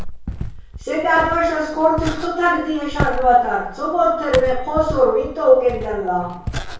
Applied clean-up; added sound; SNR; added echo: none; Walk, footsteps; 9 dB; reverberation time 0.6 s.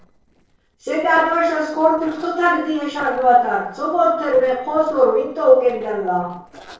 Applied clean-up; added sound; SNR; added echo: neural separator model SepFormer DNS4.